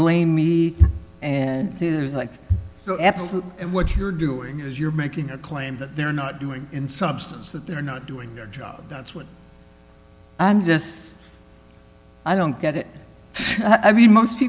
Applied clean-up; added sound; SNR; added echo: none; none; none; none.